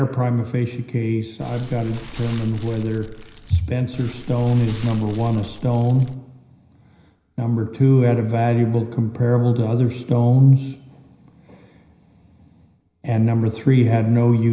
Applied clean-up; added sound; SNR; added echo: none; Fire; 16 dB; reverberation time 0.9 s.